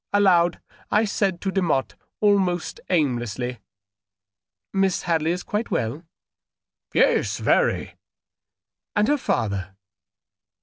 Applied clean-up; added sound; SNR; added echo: none; none; none; none.